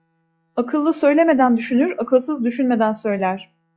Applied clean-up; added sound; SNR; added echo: classical method log-MMSE.